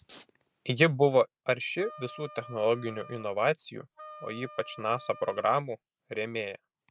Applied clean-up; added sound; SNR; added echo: none; Wind instrument, woodwind instrument; 18 dB; none.